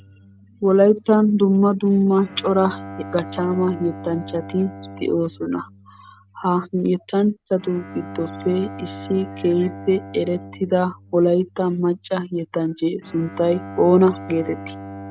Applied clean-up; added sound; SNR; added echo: none; Bowed string instrument; 16 dB; none.